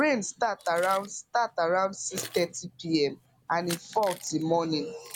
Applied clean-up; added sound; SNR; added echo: none; Keys jangling; 18 dB; none.